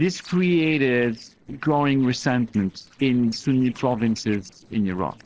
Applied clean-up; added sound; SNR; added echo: neural separator model SepFormer DNS4.